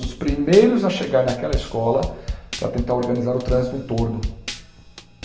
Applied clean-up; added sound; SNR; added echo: none; Drum kit; 9 dB; reverberation time 0.8 s.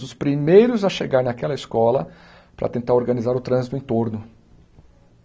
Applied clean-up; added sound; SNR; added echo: none; none; none; none.